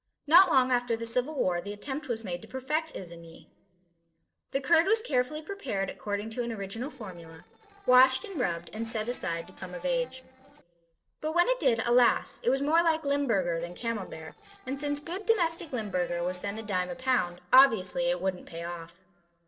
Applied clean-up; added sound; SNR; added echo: neural separator model SepFormer DNS4.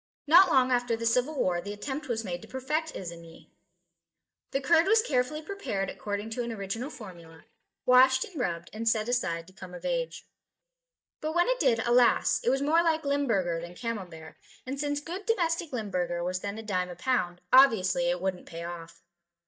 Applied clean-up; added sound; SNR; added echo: neural mask model DeepFilterNet 3.